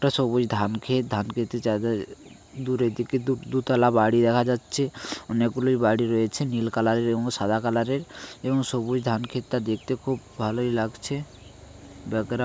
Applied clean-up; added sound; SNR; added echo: none; none; none; none.